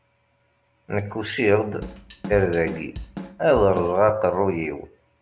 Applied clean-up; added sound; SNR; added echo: none; Drum kit; 12 dB; none.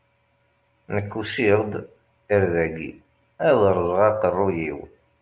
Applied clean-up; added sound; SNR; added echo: none; none; none; none.